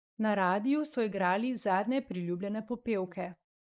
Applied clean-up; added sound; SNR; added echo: neural mask model Resemble Enhance denoiser.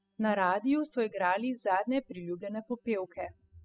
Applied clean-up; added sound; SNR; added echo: classical method spectral subtraction.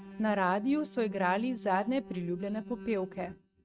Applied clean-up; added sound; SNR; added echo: neural mask model RNNoise.